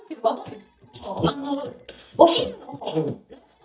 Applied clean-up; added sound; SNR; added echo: neural mask model DeepFilterNet 3.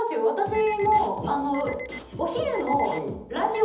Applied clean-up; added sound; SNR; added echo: none; Alarm; 18 dB; reverberation time 0.8 s.